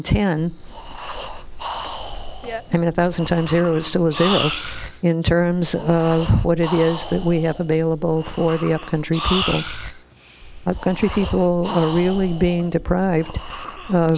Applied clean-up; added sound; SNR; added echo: none; Breathing; 10 dB; none.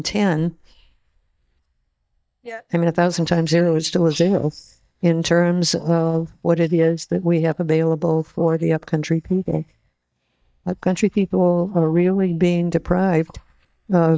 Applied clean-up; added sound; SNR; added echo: neural mask model DeepFilterNet 3.